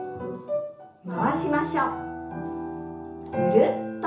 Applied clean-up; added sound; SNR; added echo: none; none; none; reverberation time 0.7 s.